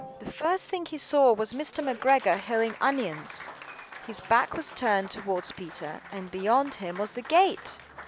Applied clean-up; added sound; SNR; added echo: none; Applause; 17 dB; none.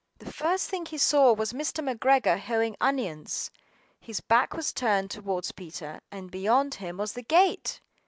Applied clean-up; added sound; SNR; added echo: none; none; none; none.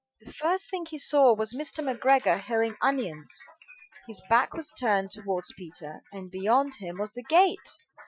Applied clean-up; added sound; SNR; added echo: classical method Wiener filter.